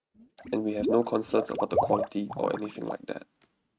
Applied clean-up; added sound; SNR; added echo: neural mask model RNNoise.